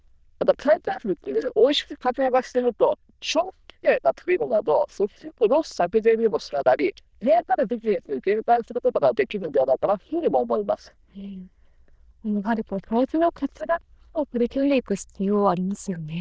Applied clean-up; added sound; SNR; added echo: neural diffusion model UNIVERSE++.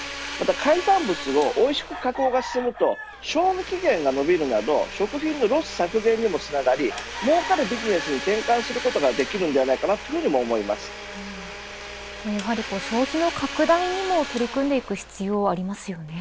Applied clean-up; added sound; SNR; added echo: none; Domestic sounds, home sounds + Chicken, rooster; 11 dB; none.